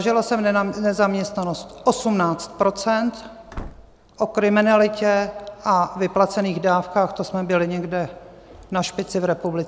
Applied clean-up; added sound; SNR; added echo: none; Slam / Wood; 17 dB; none.